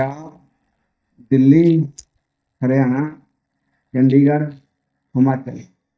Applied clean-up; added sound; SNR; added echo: neural mask model DeepFilterNet 3.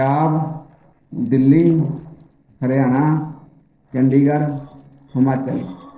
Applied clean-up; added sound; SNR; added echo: neural separator model SepFormer DNS4.